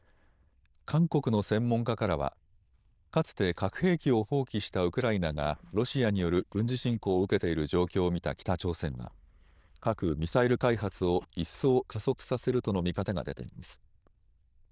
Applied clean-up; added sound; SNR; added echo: neural diffusion model UNIVERSE++.